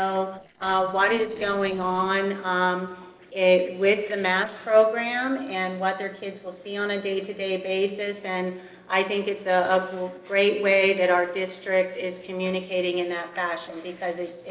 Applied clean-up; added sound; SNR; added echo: neural separator model SepFormer DNS4.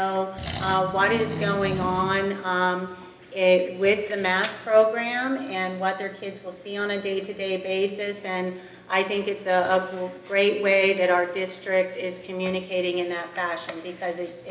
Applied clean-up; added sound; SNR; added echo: none; Accelerating, revving, vroom; 7 dB; reverberation time 1.1 s.